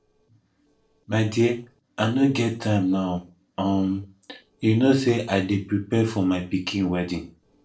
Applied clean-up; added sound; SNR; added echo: neural separator model SepFormer DNS4.